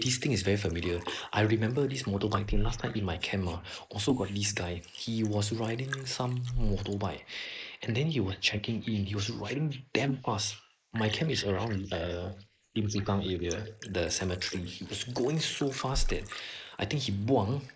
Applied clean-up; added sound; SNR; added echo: neural mask model Resemble Enhance denoiser.